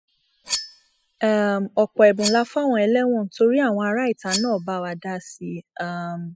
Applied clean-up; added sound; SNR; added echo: classical method spectral subtraction.